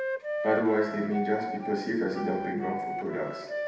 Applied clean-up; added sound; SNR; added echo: none; Wind instrument, woodwind instrument; 5 dB; reverberation time 0.9 s.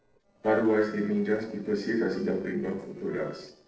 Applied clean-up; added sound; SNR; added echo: neural separator model SepFormer DNS4.